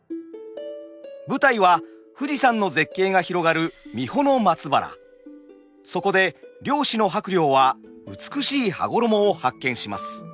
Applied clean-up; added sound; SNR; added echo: none; none; none; none.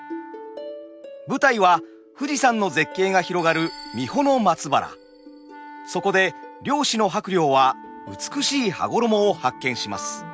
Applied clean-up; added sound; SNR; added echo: none; Wind instrument, woodwind instrument; 20 dB; none.